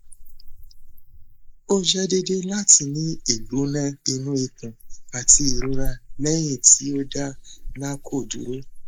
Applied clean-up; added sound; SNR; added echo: neural mask model Resemble Enhance denoiser.